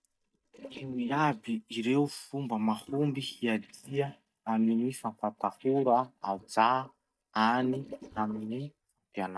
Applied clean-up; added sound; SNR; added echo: neural mask model DeepFilterNet 3.